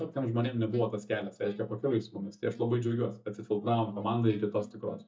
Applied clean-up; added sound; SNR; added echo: neural mask model DeepFilterNet 3.